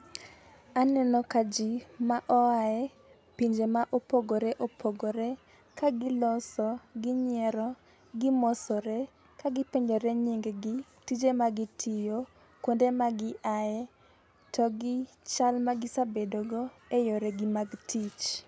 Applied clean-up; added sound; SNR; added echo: none; none; none; none.